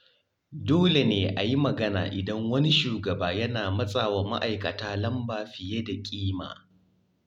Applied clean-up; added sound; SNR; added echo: none; none; none; none.